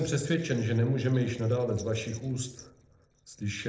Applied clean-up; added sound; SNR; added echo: neural separator model SepFormer DNS4.